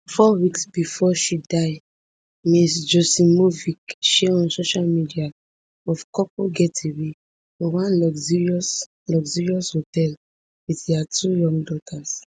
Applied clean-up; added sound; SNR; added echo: none; none; none; none.